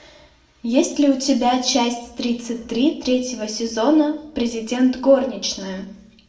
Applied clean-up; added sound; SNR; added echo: none; none; none; reverberation time 0.6 s.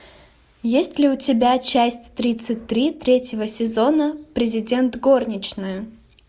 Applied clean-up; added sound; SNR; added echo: none; none; none; none.